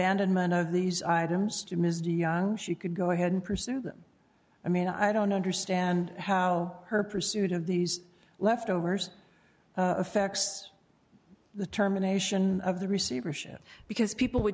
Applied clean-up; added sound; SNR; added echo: none; none; none; none.